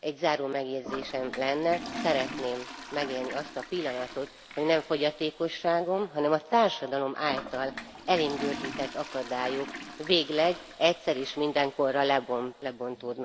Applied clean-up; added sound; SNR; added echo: none; Toilet flush; 13 dB; none.